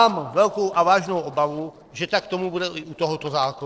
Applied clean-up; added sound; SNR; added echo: neural separator model SepFormer DNS4.